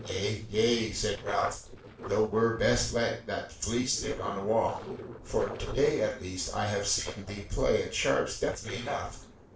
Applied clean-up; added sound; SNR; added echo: neural separator model SepFormer DNS4.